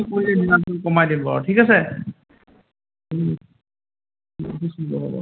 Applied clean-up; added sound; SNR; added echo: none; none; none; none.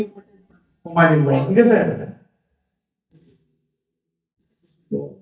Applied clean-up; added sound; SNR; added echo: neural mask model DeepFilterNet 3.